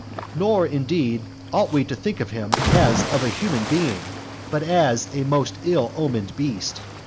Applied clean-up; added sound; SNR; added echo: none; Cricket / Waves, surf; 5 dB; none.